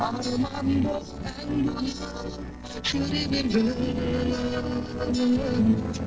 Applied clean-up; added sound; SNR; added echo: neural separator model SepFormer DNS4.